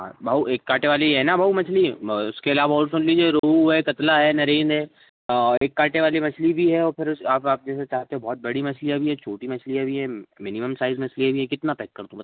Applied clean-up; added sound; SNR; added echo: none; none; none; none.